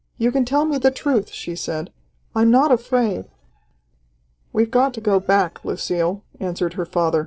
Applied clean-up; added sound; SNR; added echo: neural separator model SepFormer DNS4.